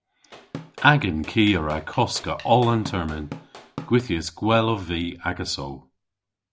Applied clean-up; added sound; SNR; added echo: none; Drum / Drum kit; 16 dB; none.